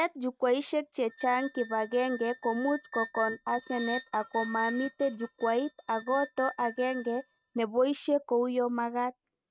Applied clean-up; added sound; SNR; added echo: neural mask model RNNoise.